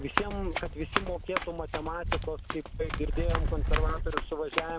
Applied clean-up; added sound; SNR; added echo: none; Wind + Run; -4 dB; none.